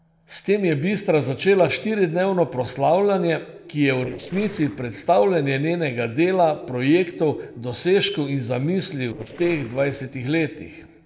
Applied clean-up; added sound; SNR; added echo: neural separator model SepFormer DNS4.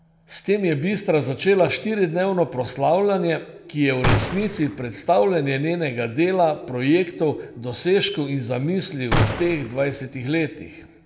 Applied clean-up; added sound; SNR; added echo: none; Gunshot, gunfire; 3 dB; reverberation time 0.8 s.